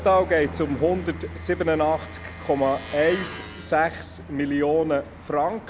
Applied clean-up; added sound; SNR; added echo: none; Aircraft + Engine; 13 dB; none.